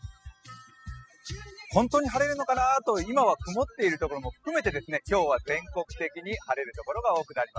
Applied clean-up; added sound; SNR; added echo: classical method spectral subtraction.